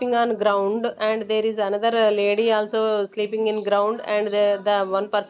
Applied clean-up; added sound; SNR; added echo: none; none; none; none.